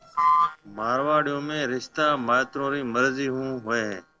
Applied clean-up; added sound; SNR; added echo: neural separator model SepFormer DNS4.